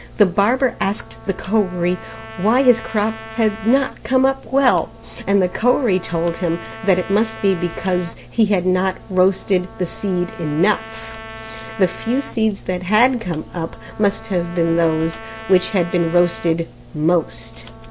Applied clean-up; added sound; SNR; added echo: none; Trumpet; 17 dB; none.